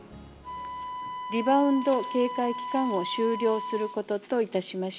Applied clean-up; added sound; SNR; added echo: none; Wind instrument, woodwind instrument; 9 dB; none.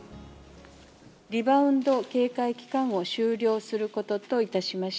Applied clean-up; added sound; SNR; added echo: none; none; none; none.